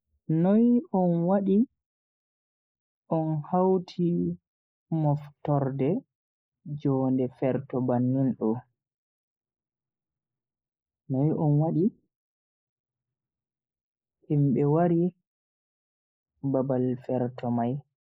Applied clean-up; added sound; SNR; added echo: neural mask model Resemble Enhance denoiser.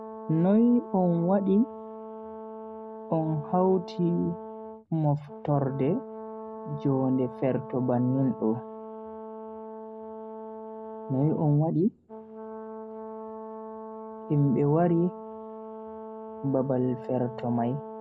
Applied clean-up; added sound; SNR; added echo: none; Brass instrument; 12 dB; none.